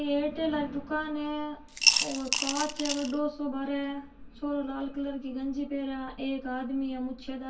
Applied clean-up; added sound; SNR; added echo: none; Coin (dropping) / Glass; -3 dB; reverberation time 0.1 s.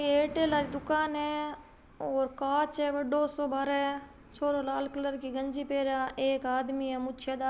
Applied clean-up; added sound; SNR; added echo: none; none; none; none.